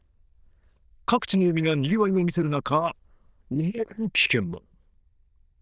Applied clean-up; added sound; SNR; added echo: neural diffusion model UNIVERSE++.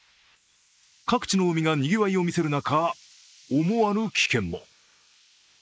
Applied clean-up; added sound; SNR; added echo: neural mask model Resemble Enhance denoiser.